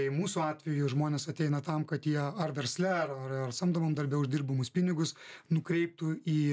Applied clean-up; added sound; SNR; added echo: none; none; none; none.